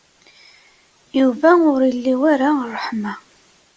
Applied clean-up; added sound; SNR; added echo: none; none; none; none.